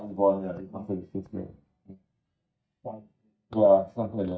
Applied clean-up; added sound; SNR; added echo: neural mask model DeepFilterNet 3.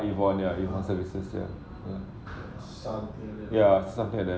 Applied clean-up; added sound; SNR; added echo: none; none; none; none.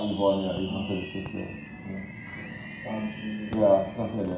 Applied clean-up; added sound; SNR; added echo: none; Fireworks; 15 dB; reverberation time 0.5 s.